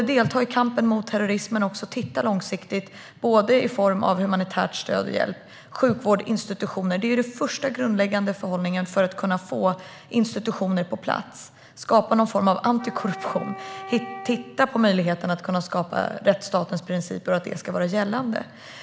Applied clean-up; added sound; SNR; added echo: none; Wind instrument, woodwind instrument; 15 dB; none.